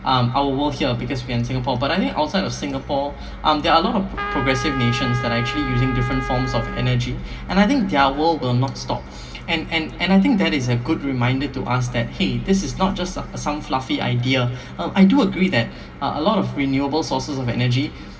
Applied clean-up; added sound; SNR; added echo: none; Trumpet; 8 dB; reverberation time 1.7 s.